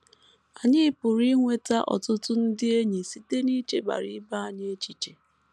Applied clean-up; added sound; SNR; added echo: none; none; none; none.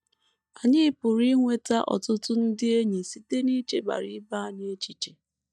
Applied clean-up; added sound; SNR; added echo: neural mask model DeepFilterNet 3.